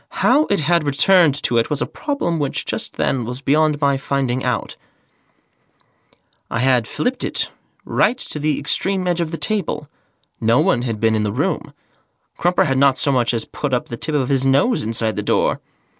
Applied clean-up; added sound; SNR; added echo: none; none; none; none.